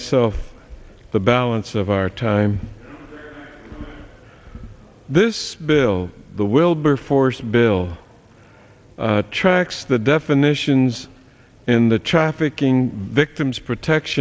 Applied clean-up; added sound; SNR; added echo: none; none; none; none.